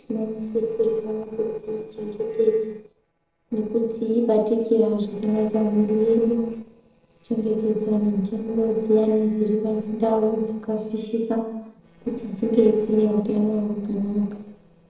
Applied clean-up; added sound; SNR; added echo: neural separator model SepFormer DNS4.